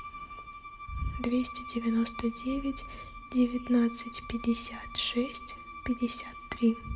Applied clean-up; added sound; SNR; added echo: none; Bowed string instrument; 13 dB; reverberation time 1.0 s.